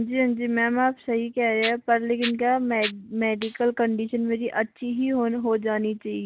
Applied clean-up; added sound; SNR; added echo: none; Rattle (instrument); 5 dB; none.